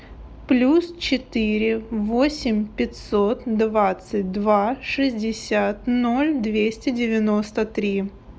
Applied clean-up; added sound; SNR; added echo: none; none; none; none.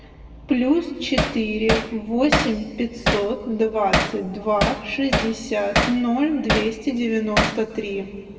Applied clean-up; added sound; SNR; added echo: none; Hammer; 2 dB; reverberation time 1.9 s.